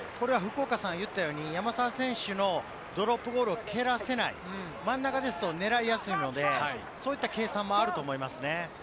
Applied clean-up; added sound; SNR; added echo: none; none; none; none.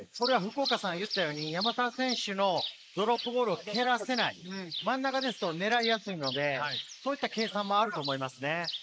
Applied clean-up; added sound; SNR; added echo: neural mask model Resemble Enhance denoiser.